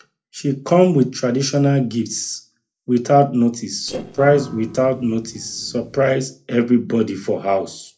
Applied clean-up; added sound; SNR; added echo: neural separator model SepFormer DNS4.